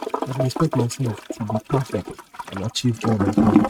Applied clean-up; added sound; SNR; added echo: neural mask model RNNoise.